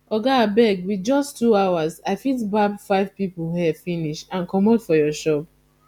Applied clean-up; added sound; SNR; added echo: none; none; none; none.